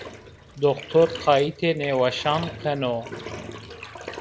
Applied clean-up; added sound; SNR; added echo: none; Bathtub (filling or washing); 14 dB; none.